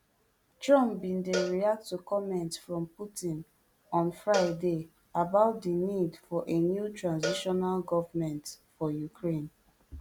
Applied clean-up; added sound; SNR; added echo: none; Cowbell; 10 dB; none.